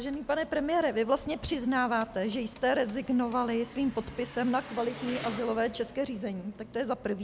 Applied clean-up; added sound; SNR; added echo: none; Engine; 17 dB; none.